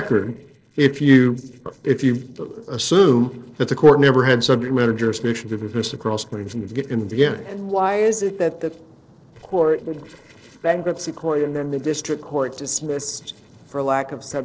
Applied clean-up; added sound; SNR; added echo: neural separator model SepFormer DNS4.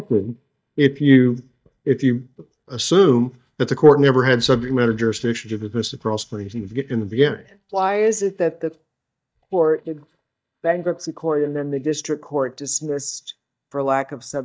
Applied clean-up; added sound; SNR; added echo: neural mask model DeepFilterNet 3.